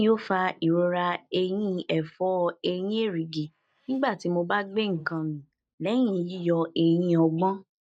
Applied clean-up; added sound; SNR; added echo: neural mask model DeepFilterNet 3.